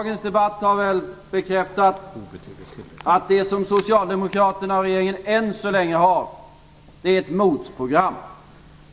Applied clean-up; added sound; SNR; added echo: none; none; none; none.